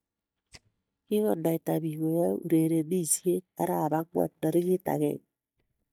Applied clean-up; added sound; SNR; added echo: neural mask model DeepFilterNet 3.